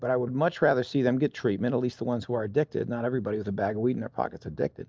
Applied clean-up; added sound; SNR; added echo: none; none; none; none.